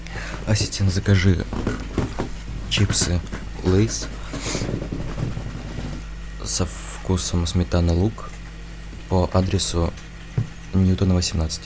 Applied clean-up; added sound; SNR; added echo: none; none; none; none.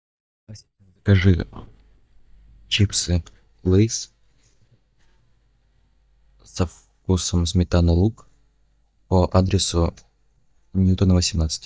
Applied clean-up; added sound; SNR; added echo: neural mask model DeepFilterNet 3.